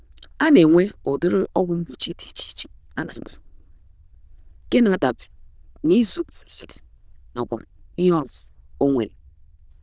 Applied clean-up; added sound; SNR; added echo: neural diffusion model UNIVERSE++.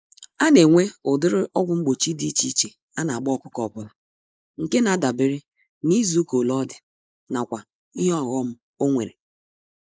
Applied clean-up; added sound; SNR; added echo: neural mask model Resemble Enhance denoiser.